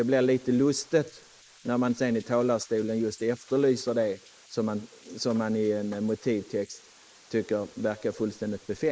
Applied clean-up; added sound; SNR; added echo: neural mask model Resemble Enhance denoiser.